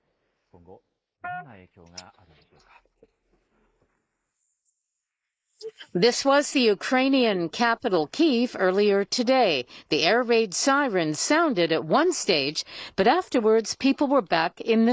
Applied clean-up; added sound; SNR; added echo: neural mask model Resemble Enhance denoiser.